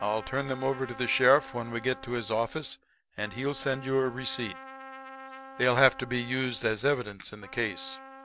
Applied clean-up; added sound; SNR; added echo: none; Trumpet; 17 dB; none.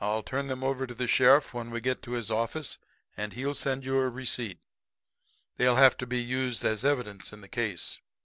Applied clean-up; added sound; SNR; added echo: none; none; none; none.